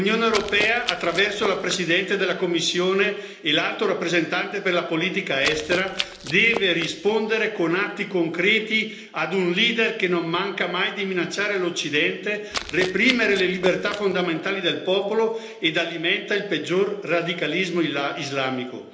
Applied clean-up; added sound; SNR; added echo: none; Run; 11 dB; reverberation time 1.0 s.